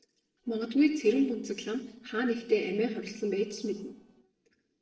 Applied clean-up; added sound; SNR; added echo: neural separator model SepFormer DNS4.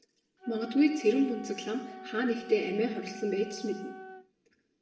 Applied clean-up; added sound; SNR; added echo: none; Wind instrument, woodwind instrument; 15 dB; reverberation time 0.8 s.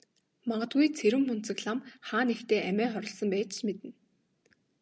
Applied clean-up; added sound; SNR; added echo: none; none; none; none.